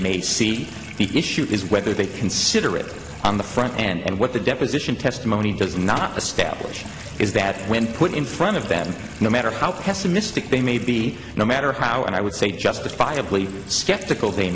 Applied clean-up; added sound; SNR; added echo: none; Sink (filling or washing) / Water tap, faucet; 19 dB; none.